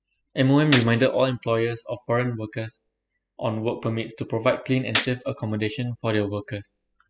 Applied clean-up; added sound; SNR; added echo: classical method spectral subtraction.